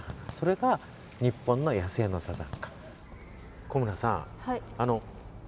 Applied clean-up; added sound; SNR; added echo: none; Fireworks; 18 dB; none.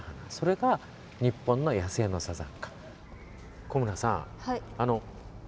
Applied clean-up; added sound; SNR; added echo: none; none; none; none.